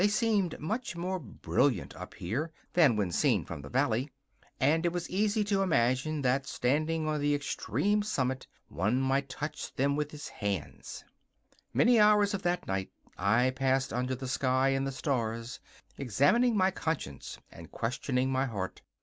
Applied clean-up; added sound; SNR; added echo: none; none; none; none.